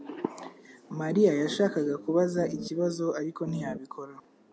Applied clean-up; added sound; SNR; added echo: none; Organ; 7 dB; none.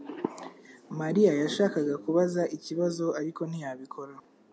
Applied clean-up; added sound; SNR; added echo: none; none; none; none.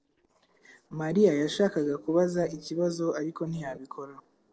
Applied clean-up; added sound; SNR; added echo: neural separator model SepFormer DNS4.